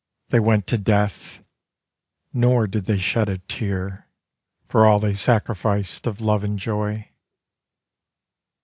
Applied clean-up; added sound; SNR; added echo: none; none; none; none.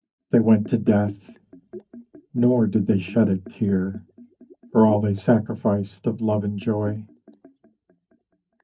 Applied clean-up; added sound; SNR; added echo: neural mask model DeepFilterNet 3.